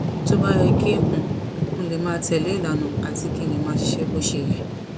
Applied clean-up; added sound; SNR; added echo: none; Thunder / Rain; -4 dB; none.